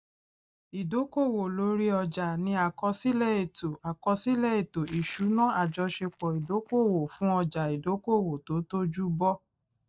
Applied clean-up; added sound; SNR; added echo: neural mask model DeepFilterNet 3.